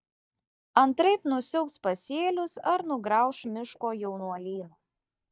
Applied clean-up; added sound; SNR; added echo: neural mask model DeepFilterNet 3.